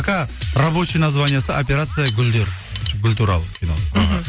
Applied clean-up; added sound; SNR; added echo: none; Cutlery, silverware; 14 dB; none.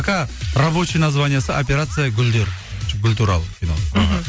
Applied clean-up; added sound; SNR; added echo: none; none; none; none.